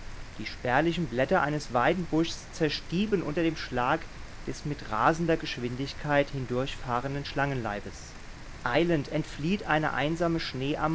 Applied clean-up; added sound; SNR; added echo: none; Rain; 12 dB; none.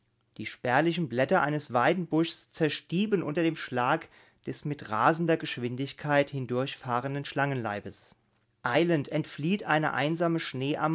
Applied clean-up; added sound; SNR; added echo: none; none; none; none.